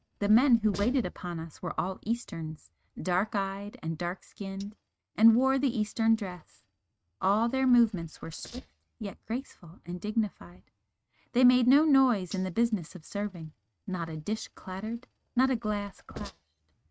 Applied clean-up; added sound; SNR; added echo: neural mask model RNNoise.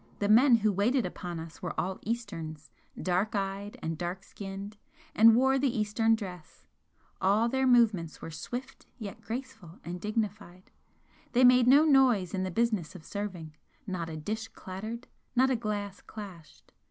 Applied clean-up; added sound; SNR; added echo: none; none; none; none.